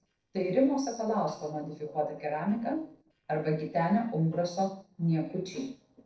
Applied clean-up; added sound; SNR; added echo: neural separator model SepFormer DNS4.